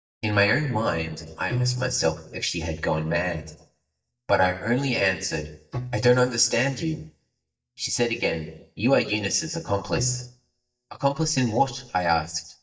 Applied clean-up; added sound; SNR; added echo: neural mask model DeepFilterNet 3.